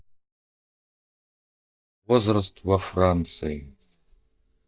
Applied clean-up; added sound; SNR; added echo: neural mask model DeepFilterNet 3.